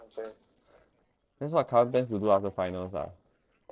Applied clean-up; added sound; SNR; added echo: neural separator model SepFormer DNS4.